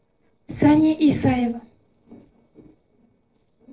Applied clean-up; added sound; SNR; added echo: neural separator model SepFormer DNS4.